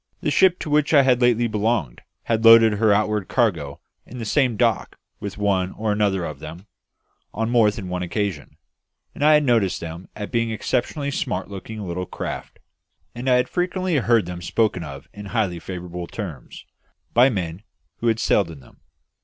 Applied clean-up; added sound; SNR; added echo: none; none; none; none.